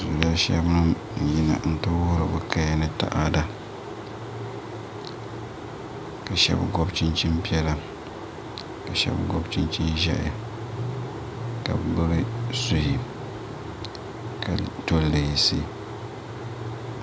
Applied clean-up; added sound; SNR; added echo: none; none; none; none.